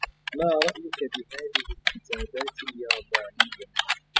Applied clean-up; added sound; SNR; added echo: classical method spectral subtraction.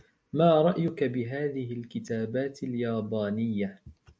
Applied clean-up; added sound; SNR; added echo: none; none; none; none.